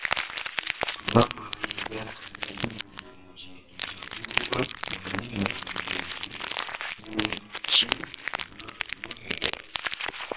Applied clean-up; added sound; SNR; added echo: neural separator model SepFormer WHAMR!.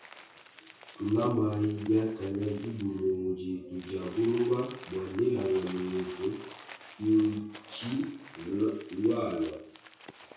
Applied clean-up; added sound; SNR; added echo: none; Crumpling, crinkling; 19 dB; reverberation time 0.6 s.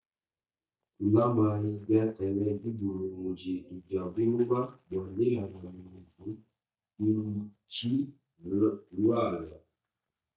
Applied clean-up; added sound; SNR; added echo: neural mask model DeepFilterNet 3.